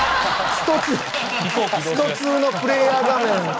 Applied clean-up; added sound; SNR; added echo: none; none; none; none.